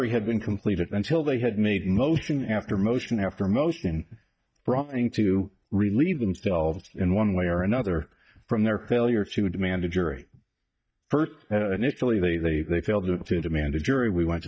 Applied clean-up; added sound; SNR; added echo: neural mask model DeepFilterNet 3.